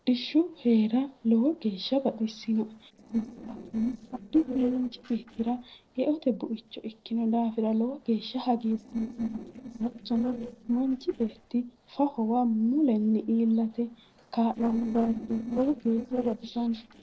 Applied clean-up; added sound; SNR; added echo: neural separator model SepFormer DNS4.